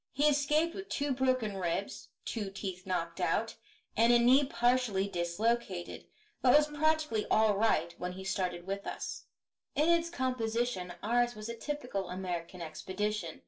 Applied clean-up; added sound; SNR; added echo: neural separator model SepFormer DNS4.